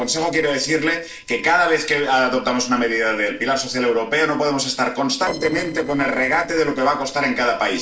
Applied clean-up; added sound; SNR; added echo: neural separator model SepFormer DNS4.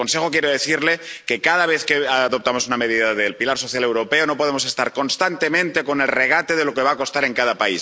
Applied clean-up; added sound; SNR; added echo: none; none; none; none.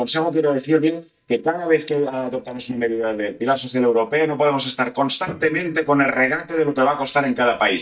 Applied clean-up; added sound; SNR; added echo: neural mask model DeepFilterNet 3.